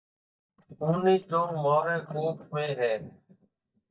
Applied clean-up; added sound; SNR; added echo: neural mask model DeepFilterNet 3.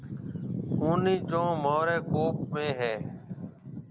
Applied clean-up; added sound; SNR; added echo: none; none; none; none.